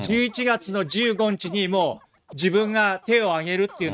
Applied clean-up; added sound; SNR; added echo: neural mask model RNNoise.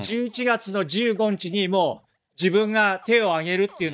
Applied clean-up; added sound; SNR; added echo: neural mask model DeepFilterNet 3.